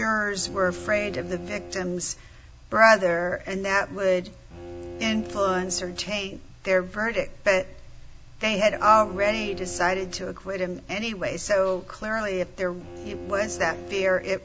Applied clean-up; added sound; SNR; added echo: none; Bowed string instrument; 16 dB; none.